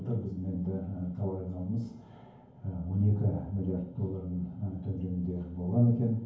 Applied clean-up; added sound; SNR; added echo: none; none; none; reverberation time 0.9 s.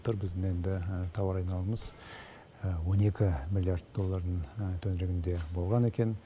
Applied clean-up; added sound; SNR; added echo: none; none; none; none.